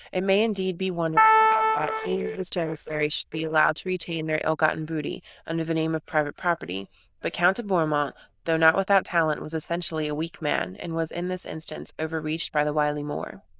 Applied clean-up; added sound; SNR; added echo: neural diffusion model UNIVERSE++.